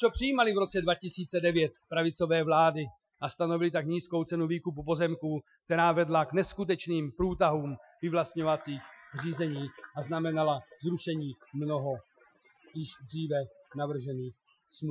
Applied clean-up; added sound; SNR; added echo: classical method Wiener filter.